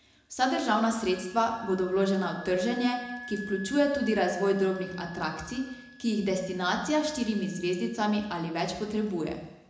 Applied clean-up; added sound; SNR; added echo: none; Wind instrument, woodwind instrument; 18 dB; reverberation time 0.9 s.